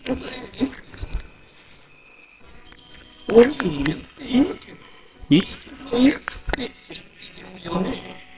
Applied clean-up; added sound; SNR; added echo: neural separator model SepFormer WHAMR!.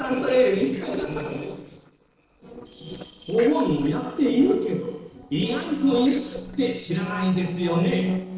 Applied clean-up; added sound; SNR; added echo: neural separator model SepFormer DNS4.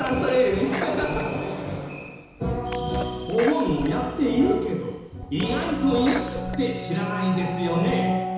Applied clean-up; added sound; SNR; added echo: none; Sneeze; 15 dB; reverberation time 1.0 s.